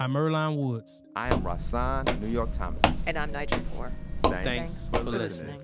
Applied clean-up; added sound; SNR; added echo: none; Walk, footsteps; -3 dB; none.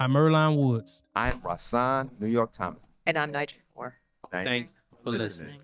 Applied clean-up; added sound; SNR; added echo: neural mask model DeepFilterNet 3.